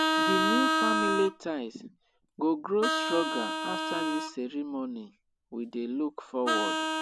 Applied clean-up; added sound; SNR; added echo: none; Vehicle horn, car horn, honking; -1 dB; none.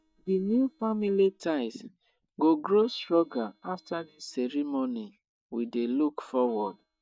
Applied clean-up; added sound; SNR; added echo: neural mask model DeepFilterNet 3.